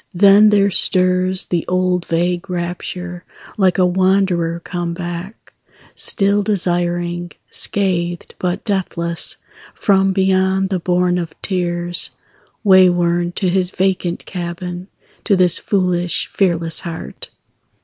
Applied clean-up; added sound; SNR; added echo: none; none; none; none.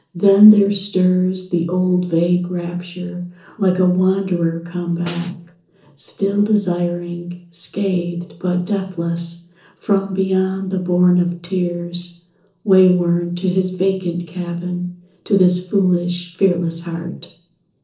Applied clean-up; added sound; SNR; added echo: neural separator model SepFormer DNS4.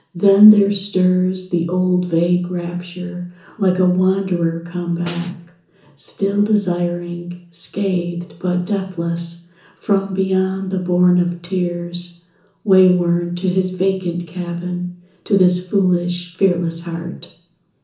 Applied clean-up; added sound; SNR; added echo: none; Snare drum; 19 dB; reverberation time 0.7 s.